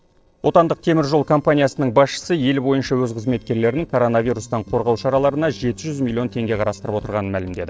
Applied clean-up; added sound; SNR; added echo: neural separator model SepFormer DNS4.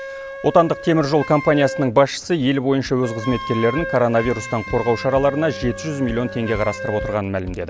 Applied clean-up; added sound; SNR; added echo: none; Wind instrument, woodwind instrument; 12 dB; none.